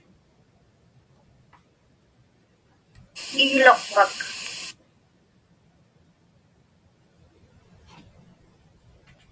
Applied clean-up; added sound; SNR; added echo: none; none; none; none.